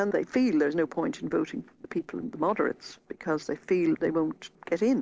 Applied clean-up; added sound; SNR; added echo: neural separator model SepFormer DNS4.